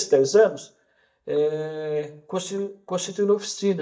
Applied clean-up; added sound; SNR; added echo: neural mask model DeepFilterNet 3.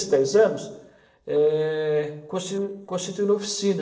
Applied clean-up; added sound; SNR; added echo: neural separator model SepFormer DNS4.